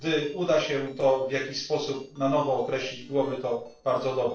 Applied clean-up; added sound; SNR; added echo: neural separator model SepFormer DNS4.